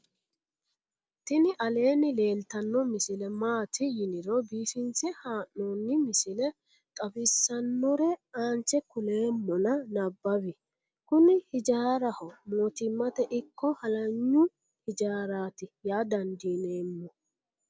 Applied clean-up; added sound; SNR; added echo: none; none; none; none.